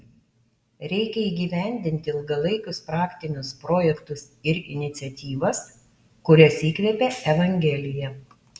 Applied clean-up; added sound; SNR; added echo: none; none; none; none.